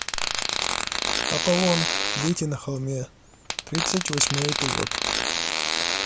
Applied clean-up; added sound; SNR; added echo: none; Fart; -1 dB; none.